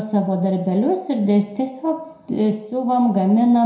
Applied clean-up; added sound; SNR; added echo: none; none; none; reverberation time 0.6 s.